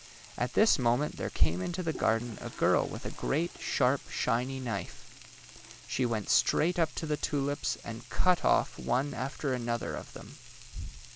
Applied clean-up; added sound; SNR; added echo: none; Frying (food) + Toilet flush; 19 dB; none.